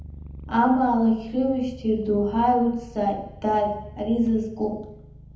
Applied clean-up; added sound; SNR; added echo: none; Purr; 18 dB; reverberation time 1.1 s.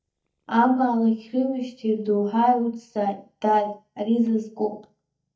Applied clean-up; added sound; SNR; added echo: neural mask model DeepFilterNet 3.